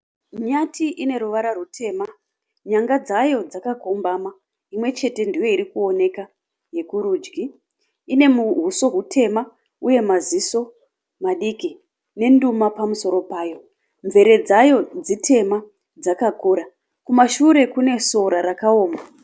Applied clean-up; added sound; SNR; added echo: none; none; none; none.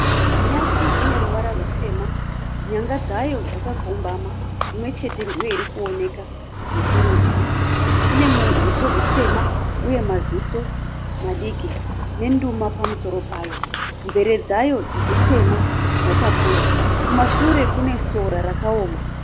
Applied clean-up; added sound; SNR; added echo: none; Car; -5 dB; none.